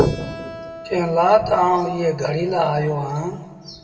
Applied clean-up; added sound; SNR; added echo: none; Keyboard (musical); 18 dB; reverberation time 1.3 s.